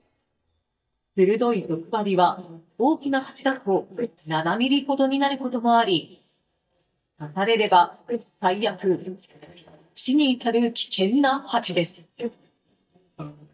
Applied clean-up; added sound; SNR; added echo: neural mask model DeepFilterNet 3.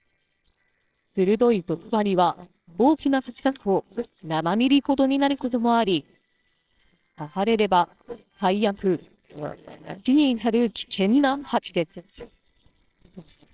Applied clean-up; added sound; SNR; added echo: neural separator model SepFormer WHAMR!.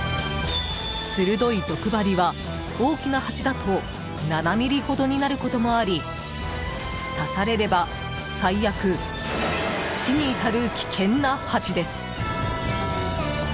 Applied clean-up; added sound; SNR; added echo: none; none; none; none.